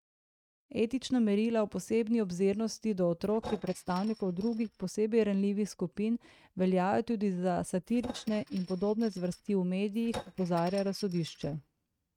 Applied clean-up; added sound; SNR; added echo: neural mask model RNNoise.